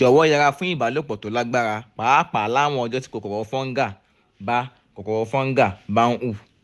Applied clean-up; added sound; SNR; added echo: none; none; none; none.